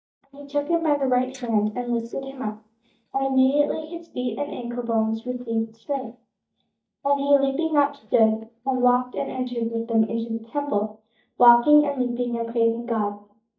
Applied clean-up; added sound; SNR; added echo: neural mask model DeepFilterNet 3.